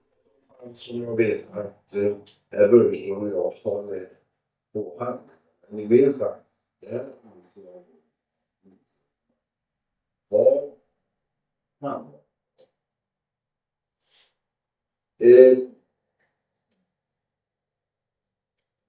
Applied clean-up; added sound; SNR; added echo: neural mask model DeepFilterNet 3.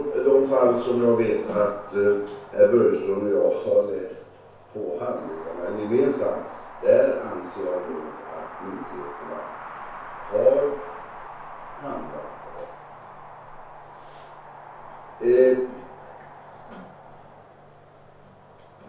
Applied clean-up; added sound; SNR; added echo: none; Wind; 17 dB; reverberation time 0.6 s.